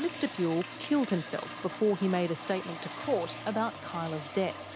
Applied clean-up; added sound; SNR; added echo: none; Toilet flush; 11 dB; none.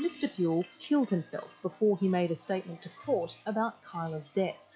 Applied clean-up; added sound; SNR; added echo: classical method log-MMSE.